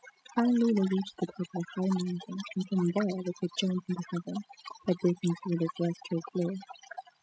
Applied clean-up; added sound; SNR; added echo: classical method spectral subtraction.